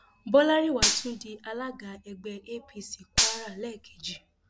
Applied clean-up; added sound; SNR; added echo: none; Gunshot, gunfire; -1 dB; none.